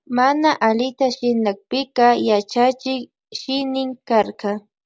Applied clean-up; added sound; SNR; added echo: none; none; none; none.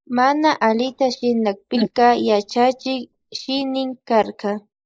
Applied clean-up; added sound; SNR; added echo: neural mask model Resemble Enhance denoiser.